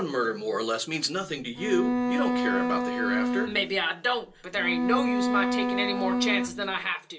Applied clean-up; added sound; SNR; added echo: none; Bowed string instrument; -2 dB; reverberation time 0.2 s.